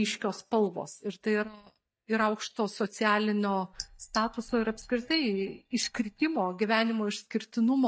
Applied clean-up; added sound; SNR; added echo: neural mask model DeepFilterNet 3.